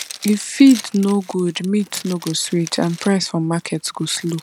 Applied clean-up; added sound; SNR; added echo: none; Zipper (clothing); 18 dB; none.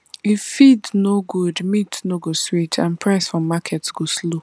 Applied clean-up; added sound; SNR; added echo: none; none; none; none.